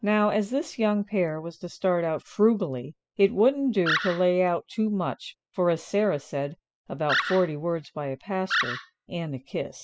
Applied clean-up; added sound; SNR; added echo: classical method spectral subtraction.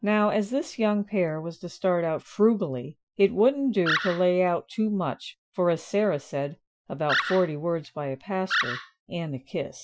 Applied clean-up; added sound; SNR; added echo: classical method Wiener filter.